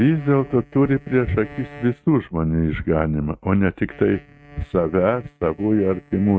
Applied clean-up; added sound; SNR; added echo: neural mask model RNNoise.